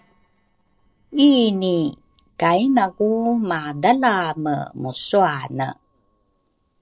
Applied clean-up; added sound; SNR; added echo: neural separator model SepFormer DNS4.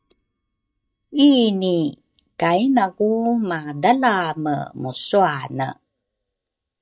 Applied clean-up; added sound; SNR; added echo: neural mask model DeepFilterNet 3.